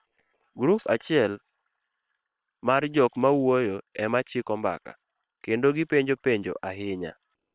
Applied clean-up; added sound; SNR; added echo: neural separator model SepFormer WHAM!.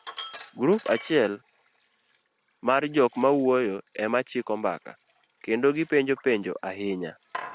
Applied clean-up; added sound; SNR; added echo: none; Sink (filling or washing); 20 dB; none.